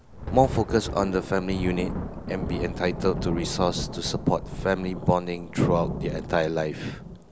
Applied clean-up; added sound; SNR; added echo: none; Thunder; 7 dB; none.